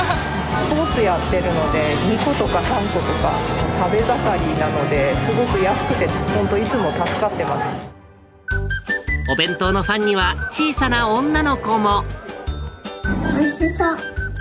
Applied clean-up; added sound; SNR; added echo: none; Accelerating, revving, vroom; 14 dB; none.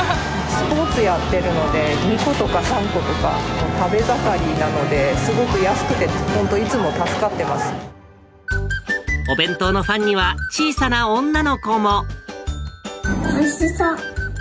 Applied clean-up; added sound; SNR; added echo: none; none; none; none.